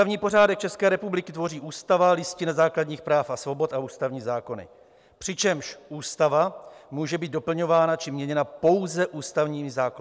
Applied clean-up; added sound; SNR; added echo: none; none; none; none.